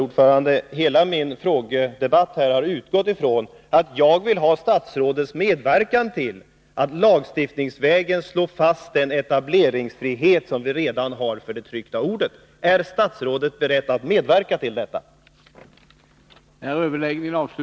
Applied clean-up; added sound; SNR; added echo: none; none; none; none.